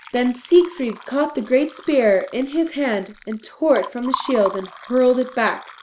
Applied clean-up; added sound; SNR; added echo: none; Liquid; 16 dB; none.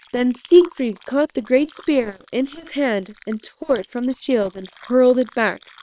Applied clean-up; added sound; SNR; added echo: neural separator model SepFormer WHAM!.